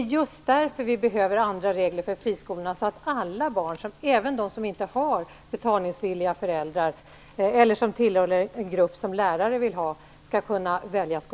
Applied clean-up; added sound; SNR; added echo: none; none; none; none.